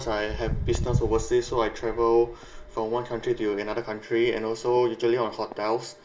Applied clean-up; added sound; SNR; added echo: none; Walk, footsteps; 8 dB; reverberation time 0.2 s.